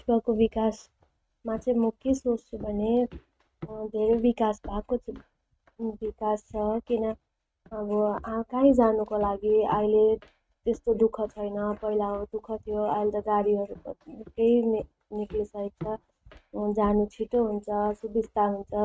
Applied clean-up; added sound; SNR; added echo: neural mask model RNNoise.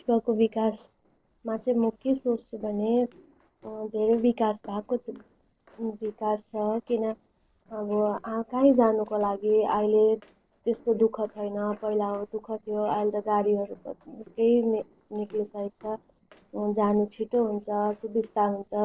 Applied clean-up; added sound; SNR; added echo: neural separator model SepFormer DNS4.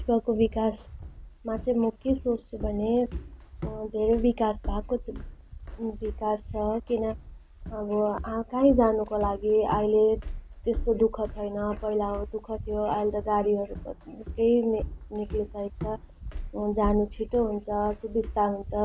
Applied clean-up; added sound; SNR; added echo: none; Walk, footsteps; 11 dB; none.